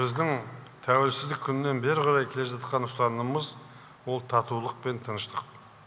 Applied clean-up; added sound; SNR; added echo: none; none; none; none.